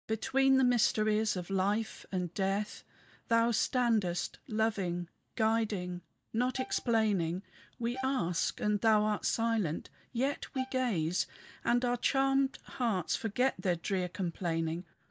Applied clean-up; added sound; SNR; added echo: neural mask model DeepFilterNet 3.